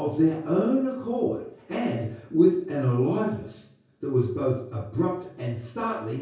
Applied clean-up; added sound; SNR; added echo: none; none; none; reverberation time 0.6 s.